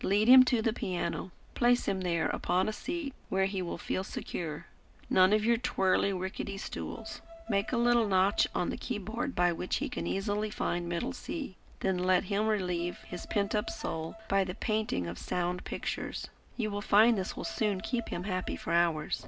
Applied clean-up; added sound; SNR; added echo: none; Bowed string instrument; 19 dB; none.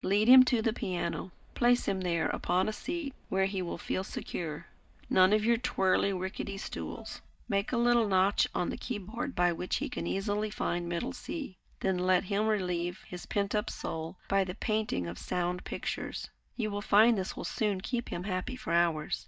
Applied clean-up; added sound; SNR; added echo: neural mask model DeepFilterNet 3.